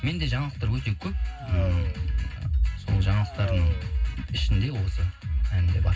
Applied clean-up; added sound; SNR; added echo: none; Race car, auto racing; 17 dB; reverberation time 0.4 s.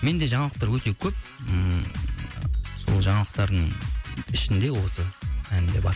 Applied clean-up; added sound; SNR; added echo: none; none; none; none.